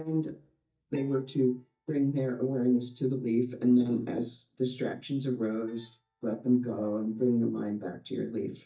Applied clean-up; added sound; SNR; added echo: neural mask model DeepFilterNet 3.